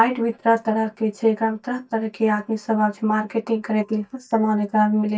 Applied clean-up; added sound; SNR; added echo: neural mask model DeepFilterNet 3.